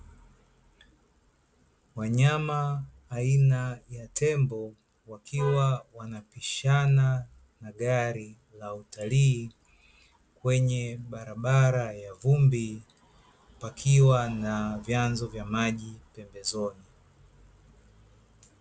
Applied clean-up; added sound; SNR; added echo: none; none; none; none.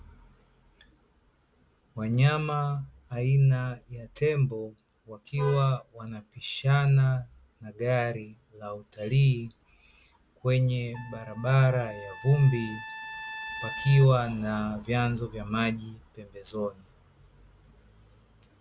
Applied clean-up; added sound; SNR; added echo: none; Trumpet; 12 dB; none.